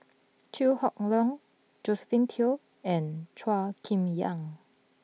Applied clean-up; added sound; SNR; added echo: none; none; none; none.